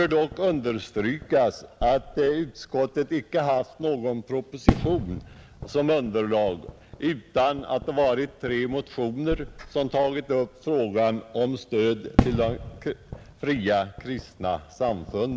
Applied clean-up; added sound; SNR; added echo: none; Fireworks; 8 dB; none.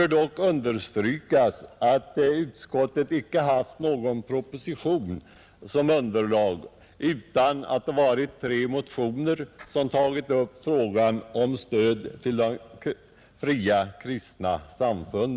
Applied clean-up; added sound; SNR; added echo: none; none; none; none.